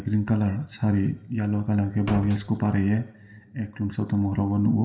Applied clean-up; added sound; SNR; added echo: none; Slam; 9 dB; reverberation time 1.4 s.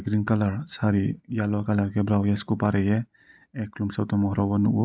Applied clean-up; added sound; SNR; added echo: none; none; none; none.